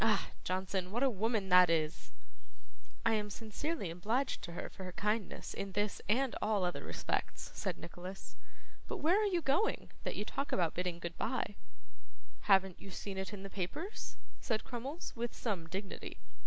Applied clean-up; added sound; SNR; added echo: none; none; none; none.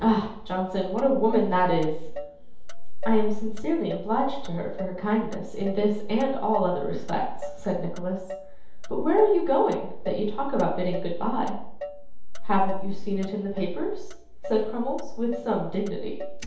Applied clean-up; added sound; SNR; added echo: none; Motor vehicle (road); 18 dB; reverberation time 0.8 s.